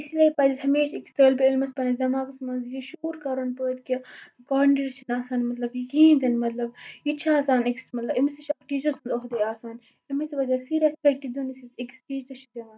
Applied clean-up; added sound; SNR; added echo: none; none; none; none.